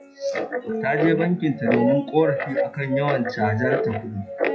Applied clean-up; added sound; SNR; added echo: classical method WPE with log-MMSE.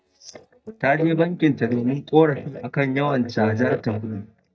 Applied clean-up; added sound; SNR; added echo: neural mask model DeepFilterNet 3.